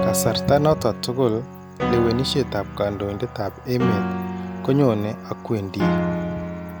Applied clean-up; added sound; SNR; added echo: none; Piano; 4 dB; none.